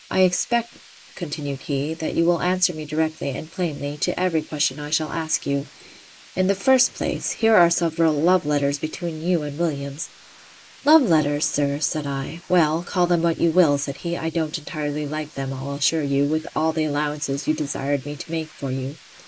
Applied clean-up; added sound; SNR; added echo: neural mask model Resemble Enhance denoiser.